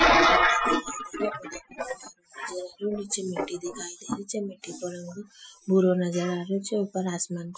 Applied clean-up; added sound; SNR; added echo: classical method Wiener filter.